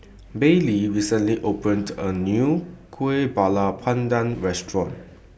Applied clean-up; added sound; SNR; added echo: none; none; none; none.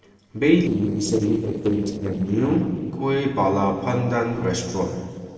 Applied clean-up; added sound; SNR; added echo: neural separator model SepFormer DNS4.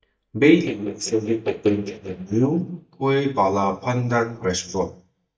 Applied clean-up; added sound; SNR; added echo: neural mask model DeepFilterNet 3.